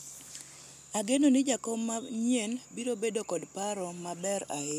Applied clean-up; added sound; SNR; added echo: none; none; none; none.